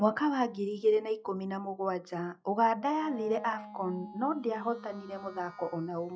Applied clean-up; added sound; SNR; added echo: classical method log-MMSE.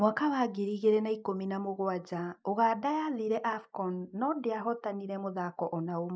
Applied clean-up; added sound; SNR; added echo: neural mask model Resemble Enhance denoiser.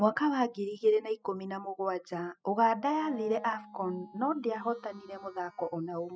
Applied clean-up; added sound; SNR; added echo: classical method spectral subtraction.